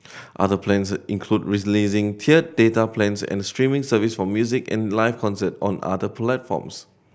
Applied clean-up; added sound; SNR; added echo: none; none; none; none.